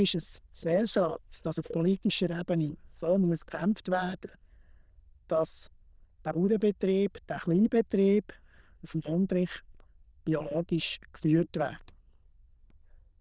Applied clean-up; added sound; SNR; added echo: neural diffusion model UNIVERSE++.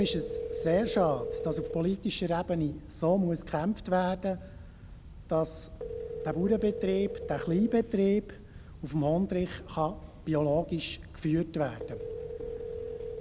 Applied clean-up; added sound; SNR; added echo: none; Telephone; 9 dB; none.